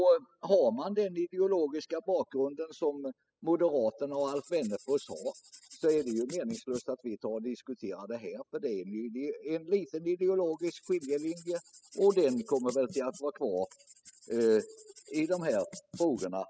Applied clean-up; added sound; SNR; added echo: classical method spectral subtraction.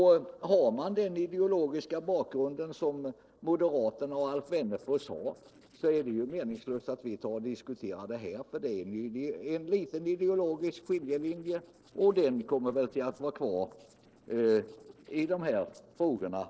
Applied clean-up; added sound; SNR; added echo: neural separator model SepFormer DNS4.